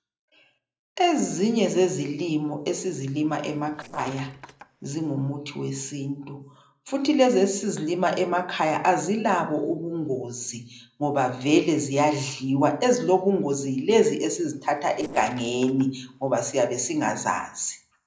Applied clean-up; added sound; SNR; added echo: neural separator model SepFormer DNS4.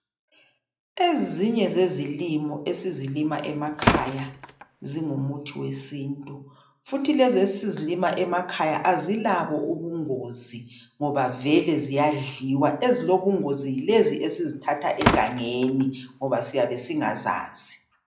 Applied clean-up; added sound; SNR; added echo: none; Slam; 3 dB; reverberation time 0.4 s.